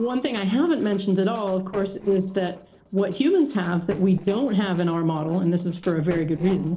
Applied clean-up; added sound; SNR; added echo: neural separator model SepFormer DNS4.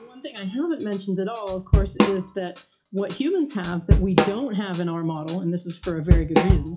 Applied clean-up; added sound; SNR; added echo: classical method WPE with log-MMSE.